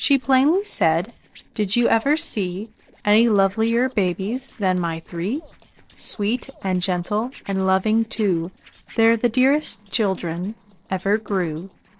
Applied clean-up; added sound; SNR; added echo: neural separator model SepFormer DNS4.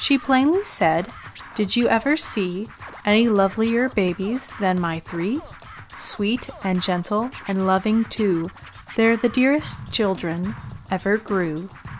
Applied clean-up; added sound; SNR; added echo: none; Scratching (performance technique); 18 dB; none.